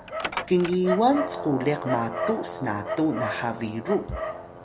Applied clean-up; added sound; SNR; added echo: none; Dog; 6 dB; none.